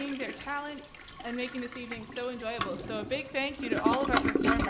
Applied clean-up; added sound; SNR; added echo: none; Toilet flush; -2 dB; none.